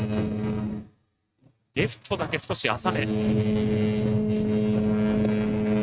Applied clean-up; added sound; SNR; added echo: neural mask model RNNoise.